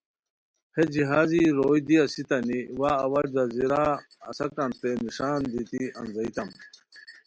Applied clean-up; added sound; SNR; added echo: none; none; none; none.